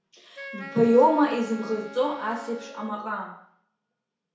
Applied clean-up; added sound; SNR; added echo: none; Wind instrument, woodwind instrument; 16 dB; reverberation time 0.6 s.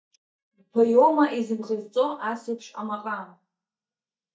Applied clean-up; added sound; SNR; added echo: neural mask model DeepFilterNet 3.